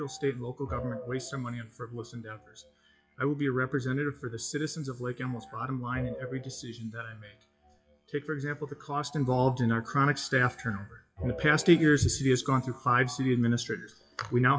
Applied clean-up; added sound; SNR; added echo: classical method WPE with log-MMSE.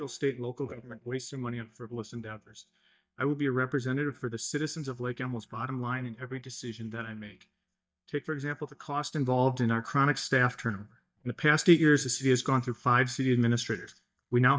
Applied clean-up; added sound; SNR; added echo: neural mask model DeepFilterNet 3.